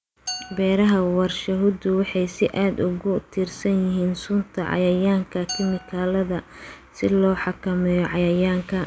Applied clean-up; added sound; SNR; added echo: none; Glass; 18 dB; none.